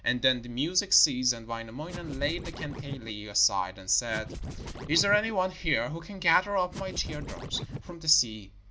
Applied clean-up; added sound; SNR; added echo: none; Scratching (performance technique); 8 dB; none.